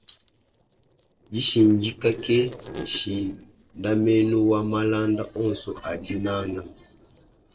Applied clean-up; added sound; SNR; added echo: neural separator model SepFormer DNS4.